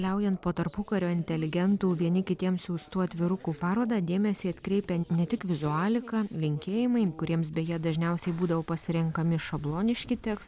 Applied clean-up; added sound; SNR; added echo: none; none; none; none.